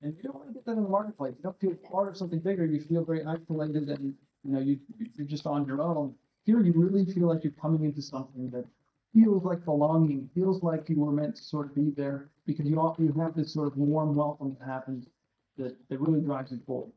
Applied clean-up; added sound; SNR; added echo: neural mask model DeepFilterNet 3.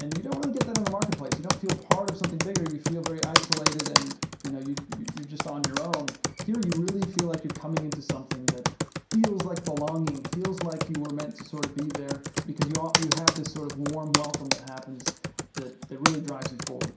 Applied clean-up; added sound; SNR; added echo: none; Computer keyboard; -2 dB; reverberation time 0.5 s.